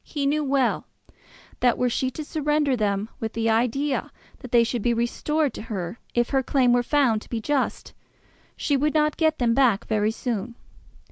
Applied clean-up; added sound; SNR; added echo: none; none; none; none.